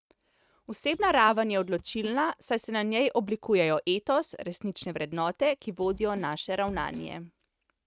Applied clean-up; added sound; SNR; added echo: neural mask model RNNoise.